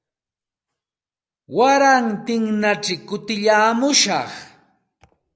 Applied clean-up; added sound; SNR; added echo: none; none; none; none.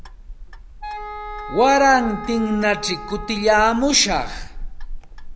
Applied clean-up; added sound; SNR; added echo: none; Wind instrument, woodwind instrument + Clock; 11 dB; none.